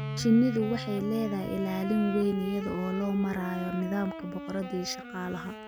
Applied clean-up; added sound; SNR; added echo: none; Keyboard (musical) + Wind instrument, woodwind instrument; 9 dB; none.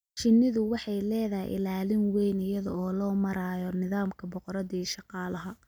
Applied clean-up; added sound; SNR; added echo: none; none; none; none.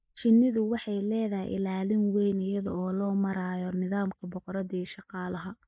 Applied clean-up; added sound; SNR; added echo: neural mask model Resemble Enhance denoiser.